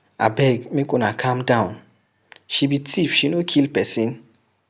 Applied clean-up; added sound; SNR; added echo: none; none; none; none.